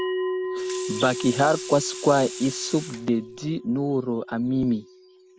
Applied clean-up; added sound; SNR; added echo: none; Bell + Sink (filling or washing) / Water tap, faucet; 8 dB; none.